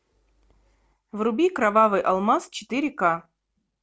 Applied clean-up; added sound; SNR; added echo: none; none; none; none.